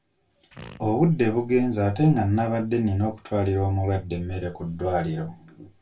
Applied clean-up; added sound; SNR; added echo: none; Fart; 19 dB; reverberation time 0.2 s.